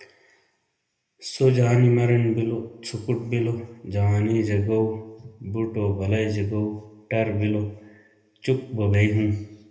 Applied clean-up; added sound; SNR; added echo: none; none; none; reverberation time 0.7 s.